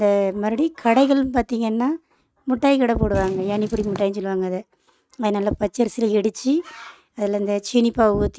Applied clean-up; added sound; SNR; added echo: neural mask model RNNoise.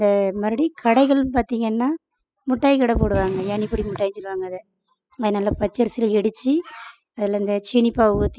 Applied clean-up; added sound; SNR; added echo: classical method spectral subtraction.